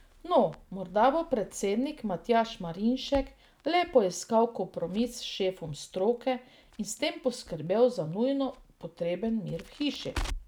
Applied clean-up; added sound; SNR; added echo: none; Crackle; 17 dB; none.